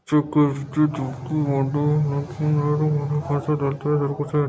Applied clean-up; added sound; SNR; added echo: none; none; none; none.